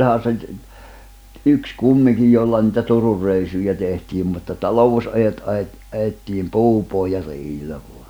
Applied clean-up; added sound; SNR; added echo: none; none; none; none.